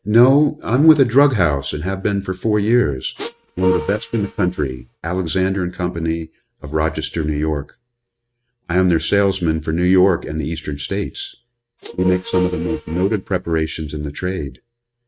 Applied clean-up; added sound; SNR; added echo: neural mask model RNNoise.